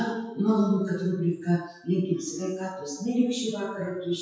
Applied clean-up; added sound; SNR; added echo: classical method WPE with log-MMSE.